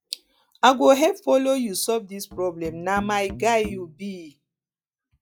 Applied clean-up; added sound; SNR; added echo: classical method log-MMSE.